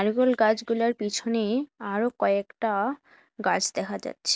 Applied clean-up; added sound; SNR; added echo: none; none; none; none.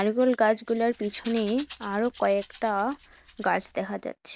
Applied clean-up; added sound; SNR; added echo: none; Rattle / Rattle (instrument); 7 dB; none.